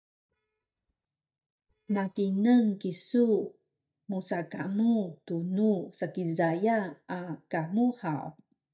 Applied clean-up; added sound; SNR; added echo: neural mask model DeepFilterNet 3.